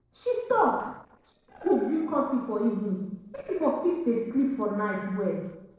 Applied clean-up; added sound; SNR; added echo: neural separator model SepFormer DNS4.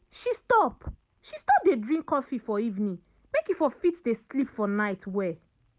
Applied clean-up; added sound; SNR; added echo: none; none; none; none.